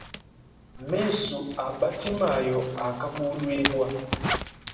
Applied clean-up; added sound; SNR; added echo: none; Zipper (clothing); 6 dB; reverberation time 1.3 s.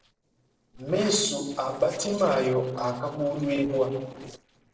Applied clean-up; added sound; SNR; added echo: neural separator model SepFormer DNS4.